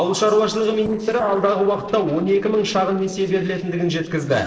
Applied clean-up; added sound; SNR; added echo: neural separator model SepFormer DNS4.